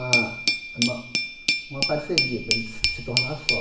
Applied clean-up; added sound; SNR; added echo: none; Glass; -5 dB; reverberation time 0.8 s.